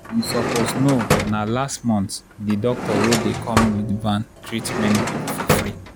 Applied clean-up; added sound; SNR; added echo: none; Drawer open or close; 2 dB; none.